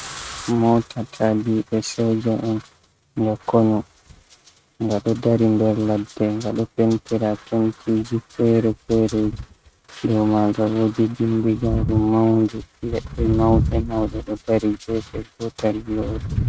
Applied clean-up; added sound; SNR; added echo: neural mask model RNNoise.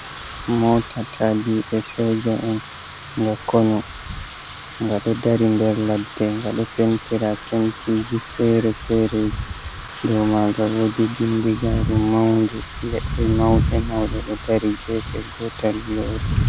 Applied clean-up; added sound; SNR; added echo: none; Wind / Rain; 7 dB; none.